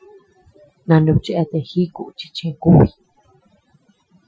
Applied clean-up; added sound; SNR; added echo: classical method Wiener filter.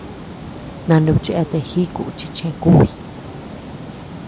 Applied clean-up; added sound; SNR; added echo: none; Water; 13 dB; none.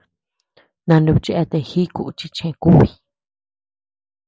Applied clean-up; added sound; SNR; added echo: none; none; none; none.